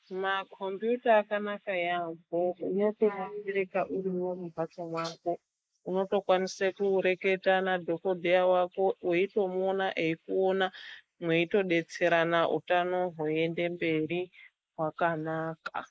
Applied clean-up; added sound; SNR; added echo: neural mask model Resemble Enhance denoiser.